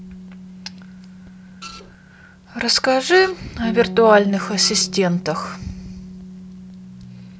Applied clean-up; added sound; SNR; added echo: none; Printer + Bass guitar; 13 dB; none.